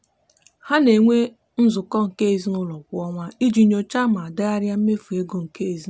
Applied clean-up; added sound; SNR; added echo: none; none; none; none.